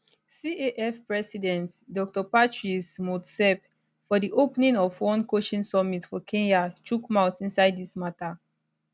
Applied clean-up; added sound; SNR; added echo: none; none; none; none.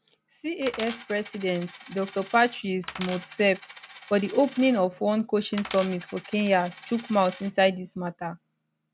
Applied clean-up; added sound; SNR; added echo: none; Coin (dropping); 16 dB; none.